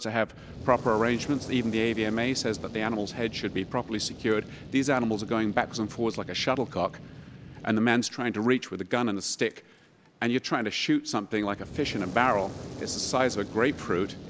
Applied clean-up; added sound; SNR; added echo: none; Fire; 14 dB; none.